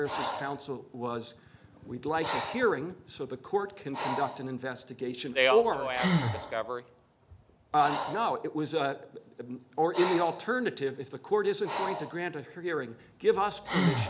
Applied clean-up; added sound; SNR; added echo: none; Breathing; 6 dB; none.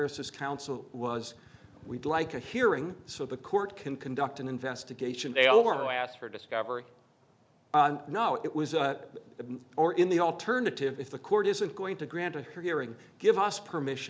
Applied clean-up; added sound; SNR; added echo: none; none; none; none.